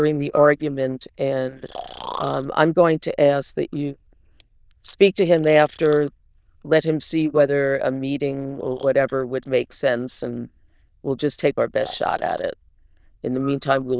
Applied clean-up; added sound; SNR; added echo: neural diffusion model UNIVERSE++.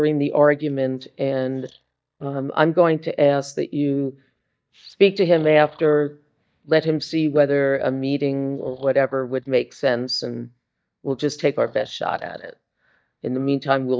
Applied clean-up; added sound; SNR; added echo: neural mask model DeepFilterNet 3.